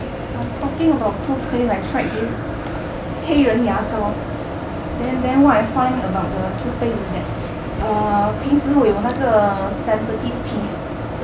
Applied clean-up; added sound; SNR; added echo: none; none; none; none.